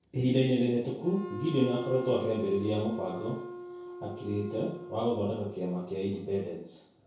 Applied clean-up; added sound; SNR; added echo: none; Wind instrument, woodwind instrument; 12 dB; reverberation time 0.5 s.